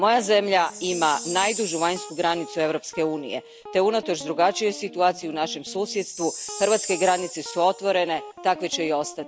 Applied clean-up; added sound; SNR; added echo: none; Chime + Guitar; 13 dB; none.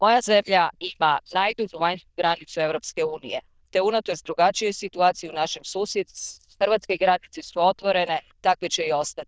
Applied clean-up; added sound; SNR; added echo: neural diffusion model UNIVERSE++.